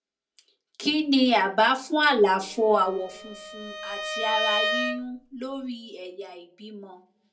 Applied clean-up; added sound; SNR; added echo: none; Bowed string instrument; 5 dB; reverberation time 0.2 s.